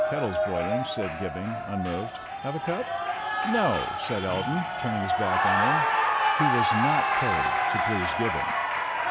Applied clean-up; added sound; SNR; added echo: none; Cheering; -4 dB; none.